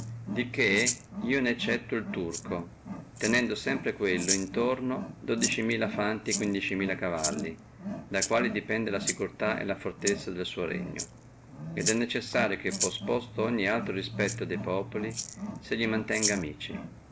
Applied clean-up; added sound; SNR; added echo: none; Wild animals + Rattle (instrument); 6 dB; none.